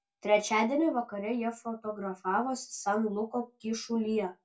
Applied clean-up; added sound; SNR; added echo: none; none; none; reverberation time 0.2 s.